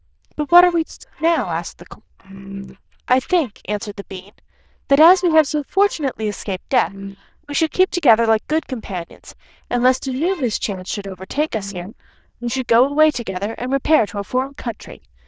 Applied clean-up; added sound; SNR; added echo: neural diffusion model UNIVERSE++.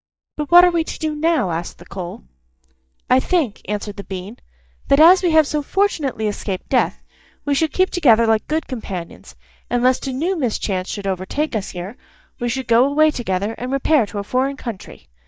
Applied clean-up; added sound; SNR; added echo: neural mask model DeepFilterNet 3.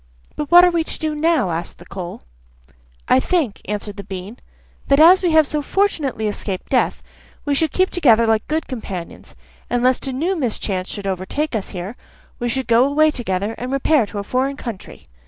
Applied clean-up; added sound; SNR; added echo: none; none; none; none.